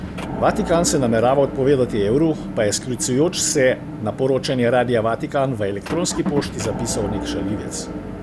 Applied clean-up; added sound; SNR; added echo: none; Motor vehicle (road) / Engine; 8 dB; none.